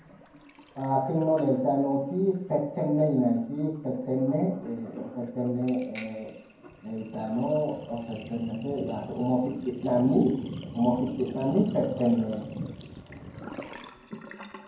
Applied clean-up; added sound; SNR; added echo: none; Sink (filling or washing); 14 dB; reverberation time 0.9 s.